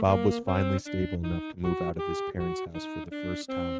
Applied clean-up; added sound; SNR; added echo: neural mask model RNNoise.